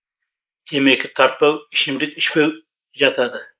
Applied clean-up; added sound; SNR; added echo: neural mask model Resemble Enhance denoiser.